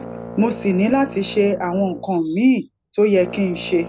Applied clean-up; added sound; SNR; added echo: none; Brass instrument; 15 dB; none.